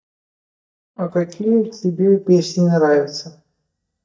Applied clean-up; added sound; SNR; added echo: neural mask model DeepFilterNet 3.